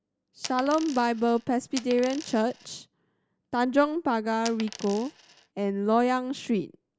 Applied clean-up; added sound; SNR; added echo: none; Coin (dropping); 16 dB; none.